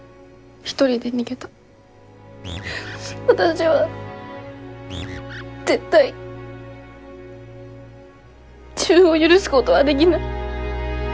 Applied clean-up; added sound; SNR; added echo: none; Animal; 15 dB; none.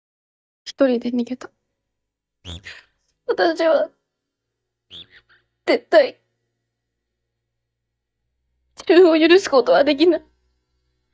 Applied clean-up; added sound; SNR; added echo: neural mask model DeepFilterNet 3.